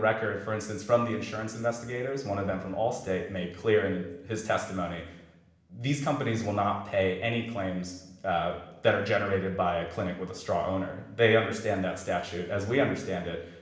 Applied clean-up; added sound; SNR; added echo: none; none; none; reverberation time 0.8 s.